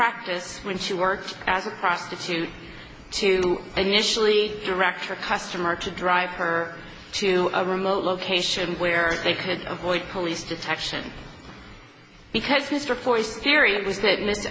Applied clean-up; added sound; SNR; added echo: none; none; none; none.